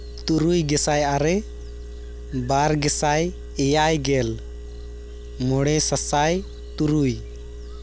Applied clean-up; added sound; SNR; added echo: none; Engine; 12 dB; none.